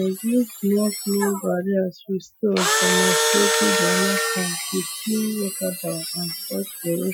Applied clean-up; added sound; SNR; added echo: classical method Wiener filter.